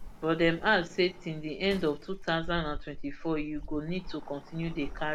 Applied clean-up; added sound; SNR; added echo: none; Sliding door; 9 dB; none.